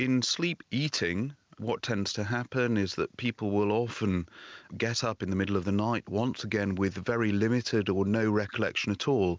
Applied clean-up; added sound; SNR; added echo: none; none; none; none.